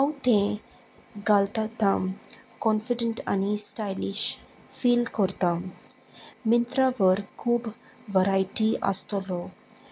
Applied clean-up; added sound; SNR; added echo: none; none; none; none.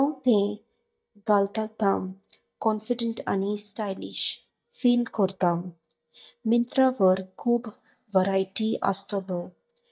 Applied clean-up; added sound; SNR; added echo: neural mask model DeepFilterNet 3.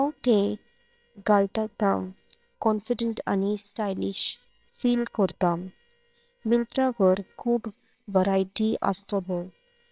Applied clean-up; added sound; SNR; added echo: neural separator model SepFormer WHAMR!.